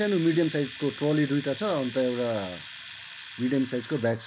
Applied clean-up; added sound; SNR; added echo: none; Domestic sounds, home sounds; 13 dB; none.